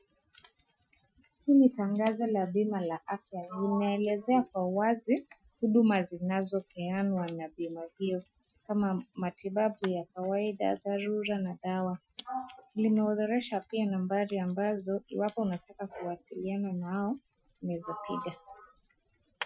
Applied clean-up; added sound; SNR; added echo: classical method Wiener filter.